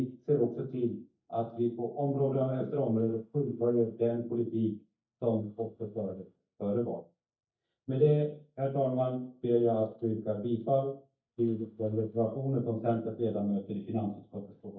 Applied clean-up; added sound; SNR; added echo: neural mask model DeepFilterNet 3.